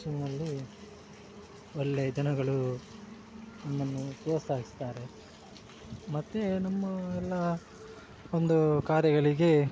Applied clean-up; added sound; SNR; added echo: none; none; none; none.